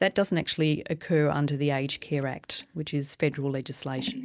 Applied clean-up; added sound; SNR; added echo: neural mask model DeepFilterNet 3.